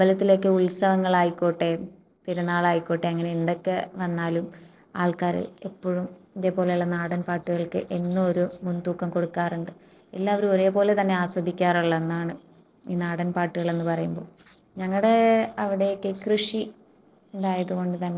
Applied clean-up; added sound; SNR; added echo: neural separator model SepFormer DNS4.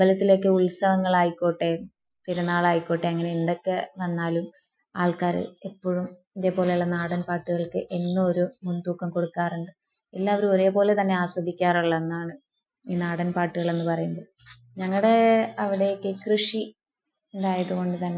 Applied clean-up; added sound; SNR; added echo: classical method Wiener filter.